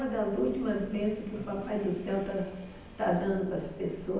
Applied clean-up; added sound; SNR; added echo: none; Train; 17 dB; reverberation time 0.9 s.